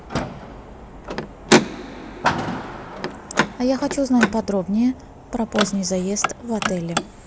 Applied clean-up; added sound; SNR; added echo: none; Car; 0 dB; none.